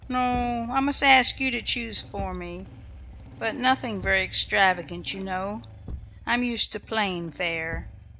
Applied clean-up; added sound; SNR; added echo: none; Thump, thud + Engine starting / Motorcycle; 15 dB; none.